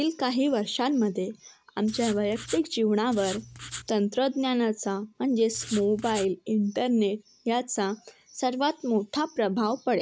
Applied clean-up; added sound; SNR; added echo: none; Writing; 14 dB; none.